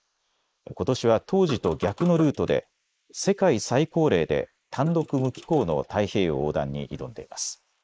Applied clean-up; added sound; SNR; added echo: neural mask model Resemble Enhance denoiser.